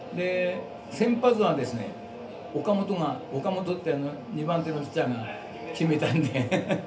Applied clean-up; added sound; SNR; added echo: none; none; none; reverberation time 0.3 s.